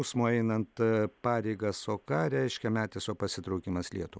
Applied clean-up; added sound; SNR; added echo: none; none; none; none.